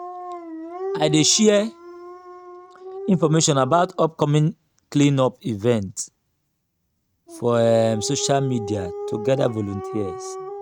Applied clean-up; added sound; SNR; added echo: neural mask model RNNoise.